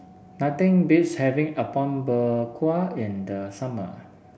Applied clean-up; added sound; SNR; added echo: none; none; none; none.